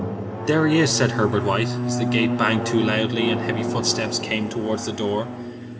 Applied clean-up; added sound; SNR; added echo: none; Drum; 3 dB; reverberation time 1.2 s.